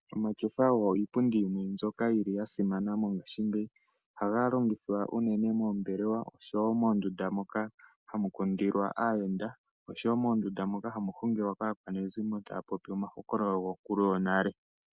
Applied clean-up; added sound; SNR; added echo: none; none; none; none.